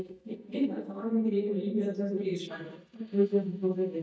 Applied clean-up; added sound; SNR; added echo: neural mask model DeepFilterNet 3.